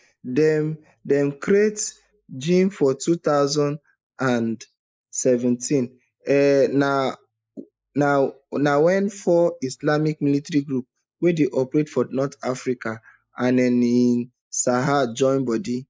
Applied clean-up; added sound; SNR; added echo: neural mask model Resemble Enhance denoiser.